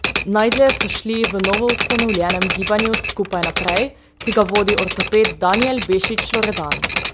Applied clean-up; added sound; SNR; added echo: none; Typewriter; 4 dB; none.